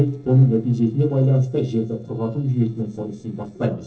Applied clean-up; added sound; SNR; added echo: neural separator model SepFormer DNS4.